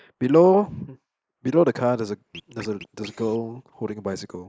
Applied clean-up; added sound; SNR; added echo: neural mask model Resemble Enhance denoiser.